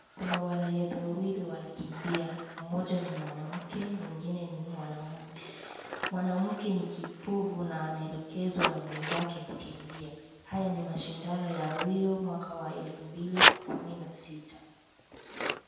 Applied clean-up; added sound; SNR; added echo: none; Scissors; 1 dB; reverberation time 1.1 s.